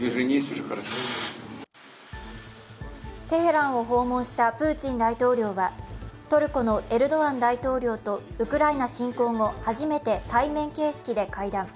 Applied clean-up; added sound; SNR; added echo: none; none; none; none.